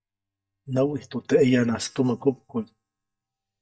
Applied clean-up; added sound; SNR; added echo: neural mask model DeepFilterNet 3.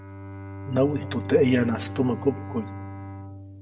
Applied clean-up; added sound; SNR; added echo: none; Bowed string instrument; 9 dB; reverberation time 1.0 s.